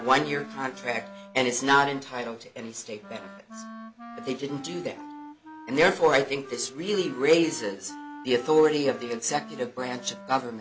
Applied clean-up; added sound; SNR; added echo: none; Wind instrument, woodwind instrument; 17 dB; none.